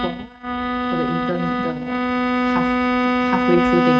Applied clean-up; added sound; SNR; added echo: neural mask model RNNoise.